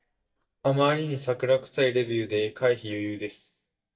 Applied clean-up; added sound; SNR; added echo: neural mask model DeepFilterNet 3.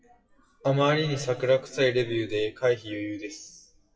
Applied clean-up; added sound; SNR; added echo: classical method WPE with log-MMSE.